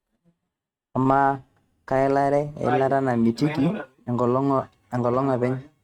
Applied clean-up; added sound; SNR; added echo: neural mask model RNNoise.